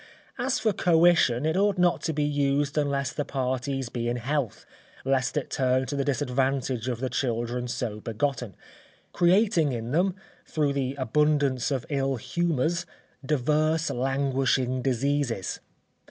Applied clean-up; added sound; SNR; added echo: none; none; none; none.